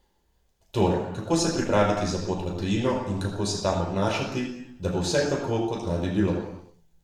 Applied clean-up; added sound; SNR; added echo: none; none; none; reverberation time 0.8 s.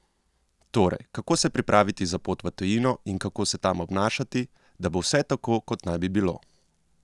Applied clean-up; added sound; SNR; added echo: none; none; none; none.